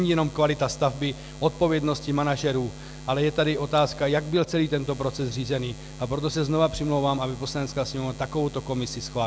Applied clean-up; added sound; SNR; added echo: none; Buzz; 15 dB; none.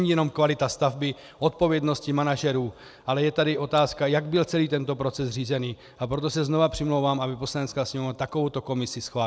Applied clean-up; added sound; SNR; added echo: none; none; none; none.